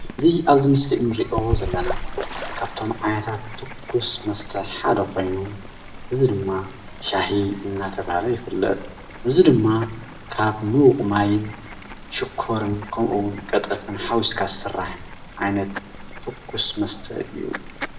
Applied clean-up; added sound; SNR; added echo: none; Bird / Fowl; 11 dB; reverberation time 0.6 s.